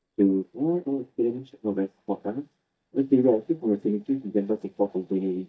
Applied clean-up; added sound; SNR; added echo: neural mask model DeepFilterNet 3.